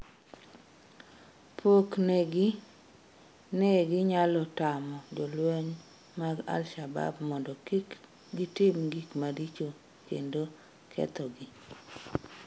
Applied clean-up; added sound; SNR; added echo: none; none; none; none.